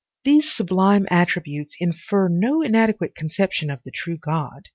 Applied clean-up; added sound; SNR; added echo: none; none; none; none.